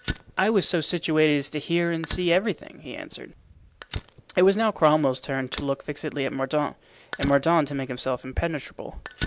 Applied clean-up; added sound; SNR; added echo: none; Fire; 12 dB; none.